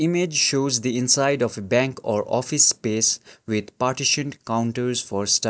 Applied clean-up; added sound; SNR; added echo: none; none; none; none.